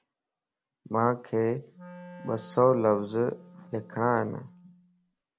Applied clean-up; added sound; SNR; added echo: none; Wind instrument, woodwind instrument; 20 dB; none.